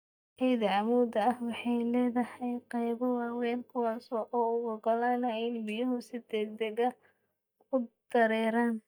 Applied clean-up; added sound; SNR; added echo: neural mask model DeepFilterNet 3.